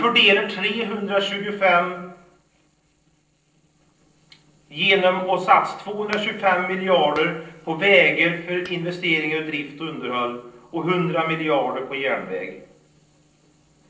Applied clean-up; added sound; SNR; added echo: neural separator model SepFormer DNS4.